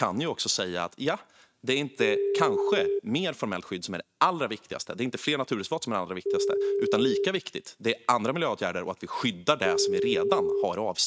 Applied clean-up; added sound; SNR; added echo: neural mask model RNNoise.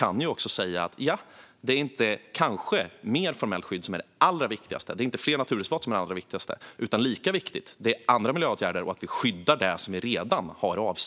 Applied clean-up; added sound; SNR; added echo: none; none; none; none.